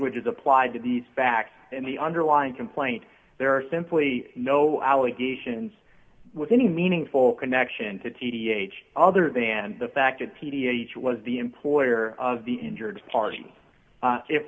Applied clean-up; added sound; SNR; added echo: none; none; none; none.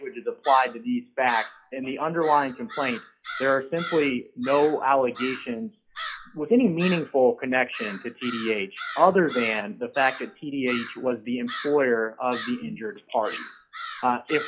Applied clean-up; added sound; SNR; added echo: classical method log-MMSE.